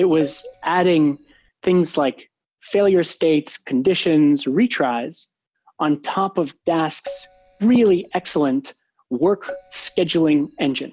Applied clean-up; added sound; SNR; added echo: none; Keyboard (musical); 20 dB; none.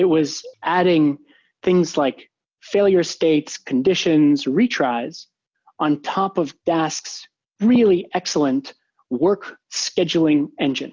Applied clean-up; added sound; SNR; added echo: none; none; none; none.